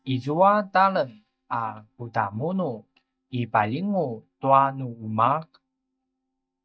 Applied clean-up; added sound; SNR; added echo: neural mask model DeepFilterNet 3.